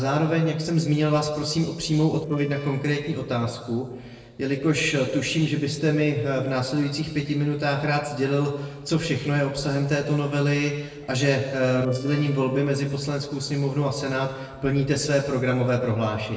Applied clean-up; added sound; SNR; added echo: neural separator model SepFormer DNS4.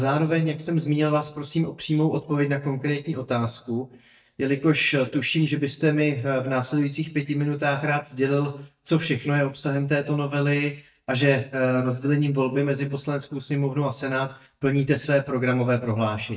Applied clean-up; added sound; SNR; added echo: neural mask model DeepFilterNet 3.